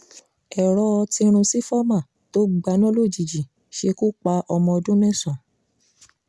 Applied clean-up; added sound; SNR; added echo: none; none; none; none.